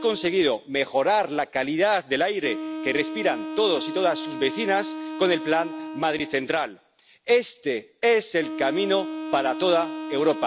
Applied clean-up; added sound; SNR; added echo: none; Wind instrument, woodwind instrument; 10 dB; none.